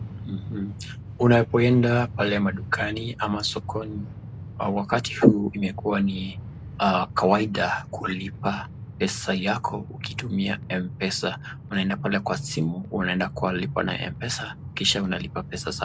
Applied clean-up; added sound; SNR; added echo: none; Train; 12 dB; none.